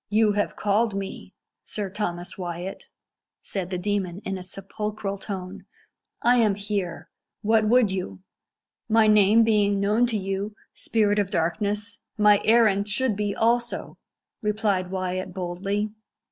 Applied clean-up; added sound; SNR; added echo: none; none; none; none.